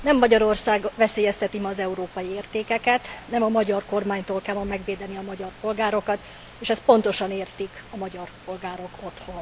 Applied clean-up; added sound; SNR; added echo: none; Rain; 19 dB; none.